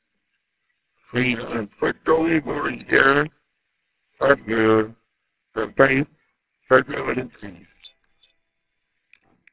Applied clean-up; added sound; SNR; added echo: neural separator model SepFormer WHAMR!.